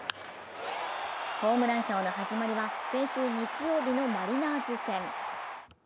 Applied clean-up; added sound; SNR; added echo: none; none; none; none.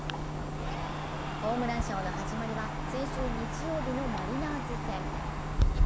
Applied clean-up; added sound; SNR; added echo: none; Clock; -3 dB; none.